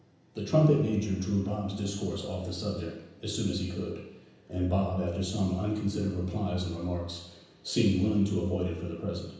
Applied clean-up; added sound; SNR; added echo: none; none; none; reverberation time 0.9 s.